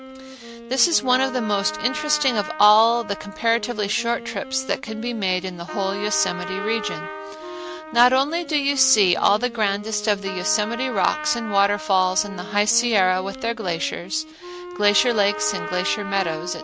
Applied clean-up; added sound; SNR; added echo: none; Trumpet + Wind instrument, woodwind instrument; 11 dB; none.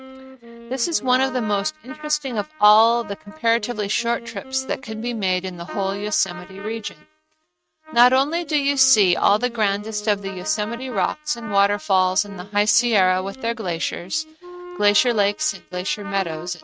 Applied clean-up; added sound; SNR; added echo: neural mask model RNNoise.